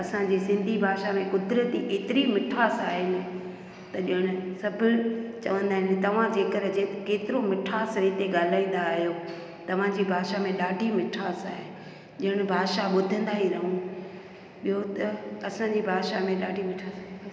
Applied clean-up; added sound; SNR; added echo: none; none; none; none.